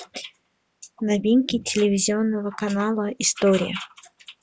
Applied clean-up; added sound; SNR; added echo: none; none; none; none.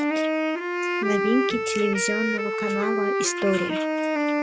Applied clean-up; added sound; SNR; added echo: none; Wind instrument, woodwind instrument; -3 dB; none.